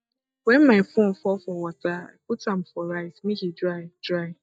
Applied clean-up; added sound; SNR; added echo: neural mask model DeepFilterNet 3.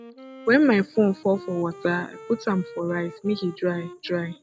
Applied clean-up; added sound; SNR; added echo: none; Wind instrument, woodwind instrument; 19 dB; none.